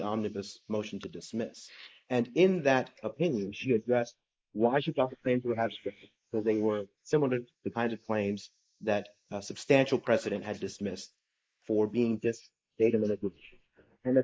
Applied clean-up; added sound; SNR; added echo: neural mask model Resemble Enhance denoiser.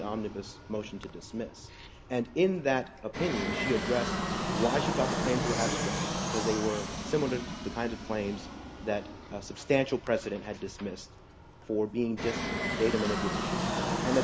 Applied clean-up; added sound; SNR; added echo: none; Fixed-wing aircraft, airplane; 2 dB; none.